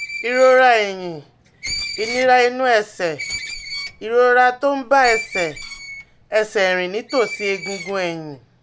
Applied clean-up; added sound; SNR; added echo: none; Screech; 12 dB; none.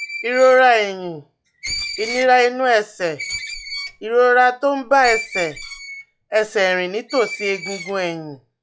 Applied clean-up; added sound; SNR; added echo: classical method log-MMSE.